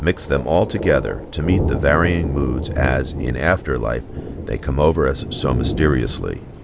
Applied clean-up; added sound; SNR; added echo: none; Thunder; 5 dB; none.